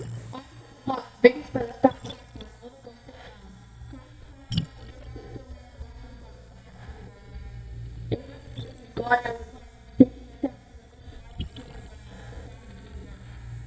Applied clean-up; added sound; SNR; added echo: neural mask model DeepFilterNet 3.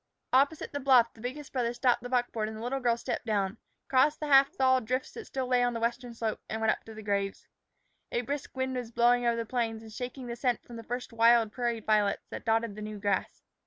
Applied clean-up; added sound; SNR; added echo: none; none; none; none.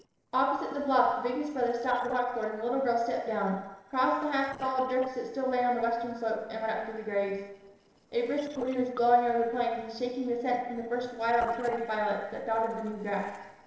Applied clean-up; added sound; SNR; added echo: neural separator model SepFormer DNS4.